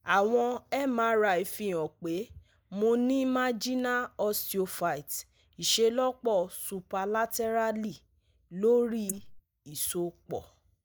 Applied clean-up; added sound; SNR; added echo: neural mask model Resemble Enhance denoiser.